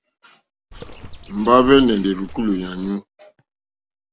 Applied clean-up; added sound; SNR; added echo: none; Bird; 15 dB; none.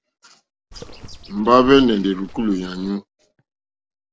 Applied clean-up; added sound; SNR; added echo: neural separator model SepFormer DNS4.